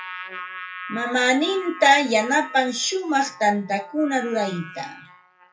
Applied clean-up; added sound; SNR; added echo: classical method WPE with log-MMSE.